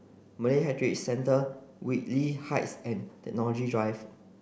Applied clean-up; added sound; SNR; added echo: none; none; none; none.